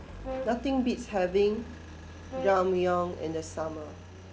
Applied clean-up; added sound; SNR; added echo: none; Brass instrument + Engine; 11 dB; none.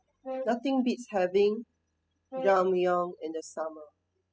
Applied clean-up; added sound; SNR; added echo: classical method spectral subtraction.